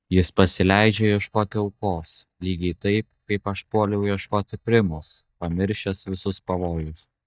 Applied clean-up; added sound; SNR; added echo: neural mask model DeepFilterNet 3.